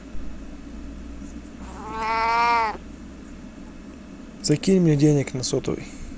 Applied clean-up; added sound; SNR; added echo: none; Meow; 4 dB; none.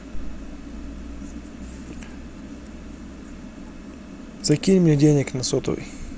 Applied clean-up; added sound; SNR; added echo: none; none; none; none.